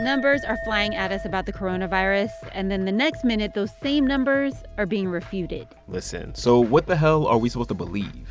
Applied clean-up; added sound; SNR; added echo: none; Chink, clink; 15 dB; none.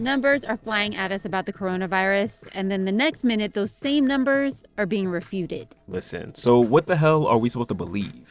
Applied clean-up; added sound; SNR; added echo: neural separator model SepFormer DNS4.